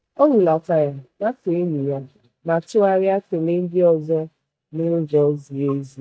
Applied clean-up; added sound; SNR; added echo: neural mask model DeepFilterNet 3.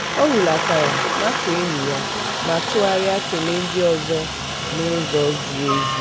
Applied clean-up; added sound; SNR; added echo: none; Aircraft; 2 dB; none.